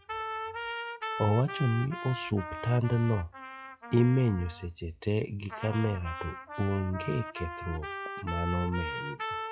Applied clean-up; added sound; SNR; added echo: classical method log-MMSE.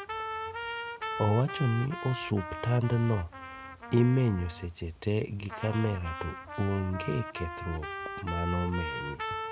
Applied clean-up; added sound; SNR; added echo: none; Trumpet; 8 dB; none.